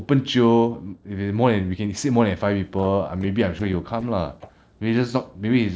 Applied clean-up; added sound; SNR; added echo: neural separator model SepFormer DNS4.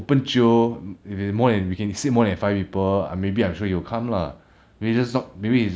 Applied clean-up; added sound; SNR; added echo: none; none; none; none.